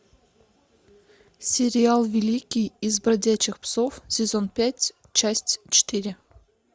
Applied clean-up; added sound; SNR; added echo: none; none; none; none.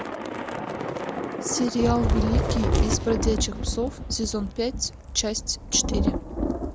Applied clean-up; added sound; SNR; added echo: none; Thunder / Rain; -1 dB; none.